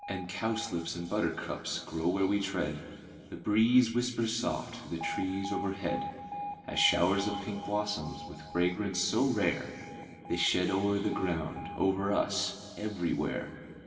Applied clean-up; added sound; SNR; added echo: none; Alarm; 14 dB; reverberation time 2.5 s.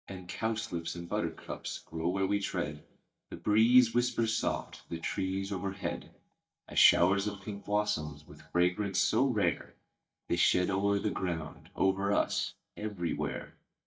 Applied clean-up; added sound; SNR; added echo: neural mask model DeepFilterNet 3.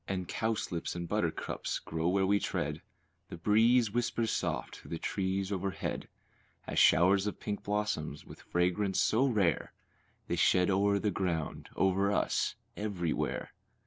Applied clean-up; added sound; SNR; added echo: none; none; none; none.